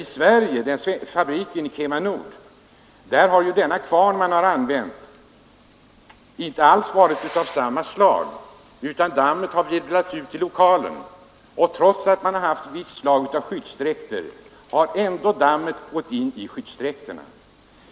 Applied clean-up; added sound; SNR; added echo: none; none; none; none.